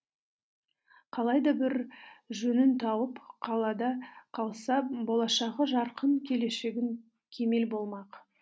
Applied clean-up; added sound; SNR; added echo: none; none; none; none.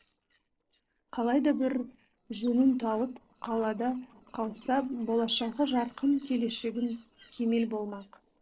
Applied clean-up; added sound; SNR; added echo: neural separator model SepFormer DNS4.